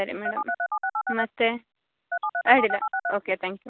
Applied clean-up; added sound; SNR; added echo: none; Telephone; 1 dB; none.